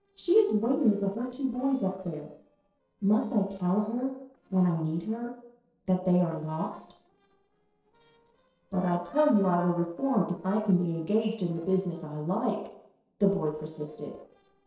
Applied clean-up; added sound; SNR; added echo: neural separator model SepFormer DNS4.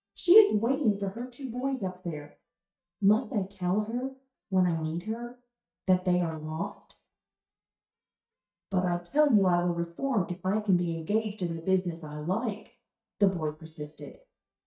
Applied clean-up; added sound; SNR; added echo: neural mask model DeepFilterNet 3.